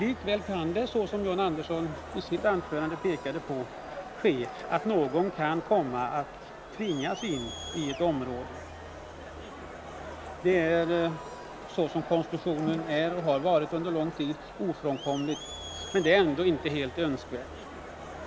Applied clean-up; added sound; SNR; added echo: none; Crowd; 11 dB; none.